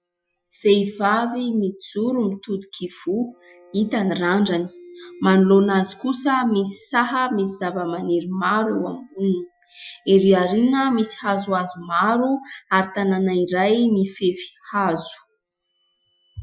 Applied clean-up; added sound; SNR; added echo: classical method Wiener filter.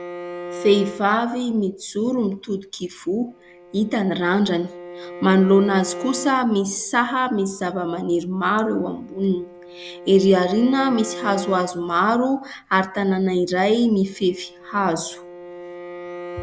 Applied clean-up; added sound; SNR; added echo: none; Bowed string instrument; 16 dB; none.